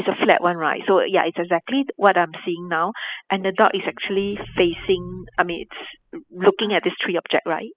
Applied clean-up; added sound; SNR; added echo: classical method spectral subtraction.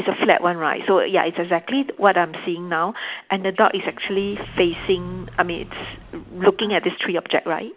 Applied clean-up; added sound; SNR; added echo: none; Car; 19 dB; none.